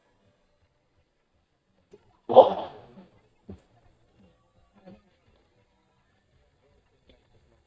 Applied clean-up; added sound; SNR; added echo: neural mask model DeepFilterNet 3.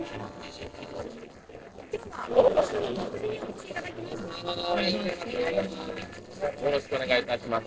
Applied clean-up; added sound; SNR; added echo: neural separator model SepFormer DNS4.